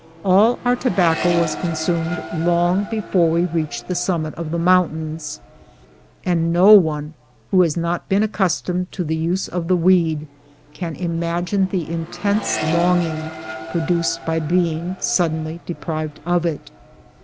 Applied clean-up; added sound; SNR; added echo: none; Accelerating, revving, vroom; 14 dB; none.